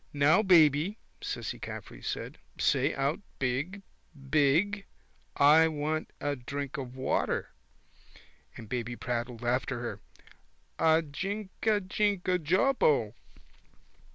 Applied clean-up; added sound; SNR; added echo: none; none; none; none.